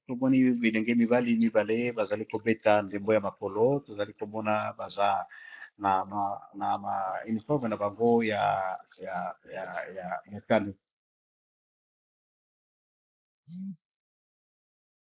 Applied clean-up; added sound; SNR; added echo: neural mask model Resemble Enhance denoiser.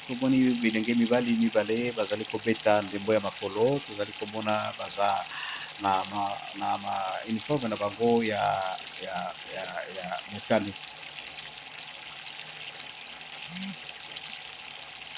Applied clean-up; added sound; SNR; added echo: none; Fill (with liquid) / Bathtub (filling or washing); 12 dB; none.